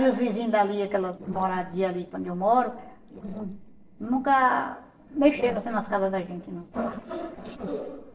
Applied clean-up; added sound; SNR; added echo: neural separator model SepFormer DNS4.